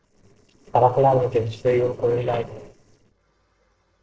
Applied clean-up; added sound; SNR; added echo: neural separator model SepFormer DNS4.